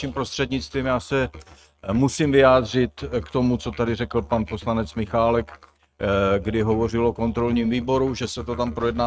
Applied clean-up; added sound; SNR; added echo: neural mask model RNNoise.